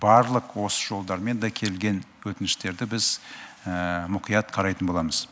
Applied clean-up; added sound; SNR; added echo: none; none; none; none.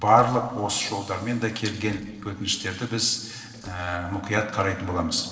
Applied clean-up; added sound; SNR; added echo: neural separator model SepFormer DNS4.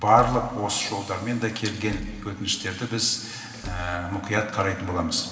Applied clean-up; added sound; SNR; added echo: none; Door / Car; 16 dB; reverberation time 2.4 s.